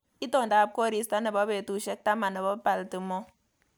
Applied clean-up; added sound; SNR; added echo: none; none; none; none.